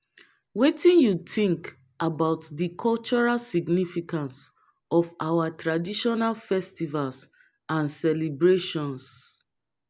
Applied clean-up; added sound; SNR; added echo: none; none; none; none.